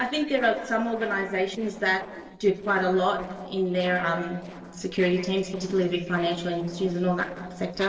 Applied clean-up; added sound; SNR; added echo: neural separator model SepFormer DNS4.